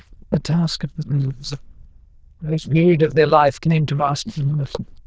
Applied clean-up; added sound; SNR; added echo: neural diffusion model UNIVERSE++.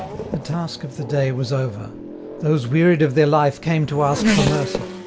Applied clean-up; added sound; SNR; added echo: none; Race car, auto racing / Accelerating, revving, vroom; 7 dB; none.